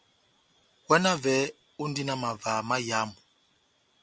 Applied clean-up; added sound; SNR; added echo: none; none; none; none.